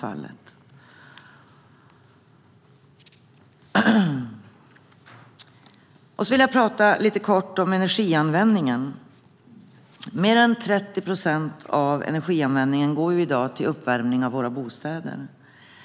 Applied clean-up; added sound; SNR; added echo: none; none; none; none.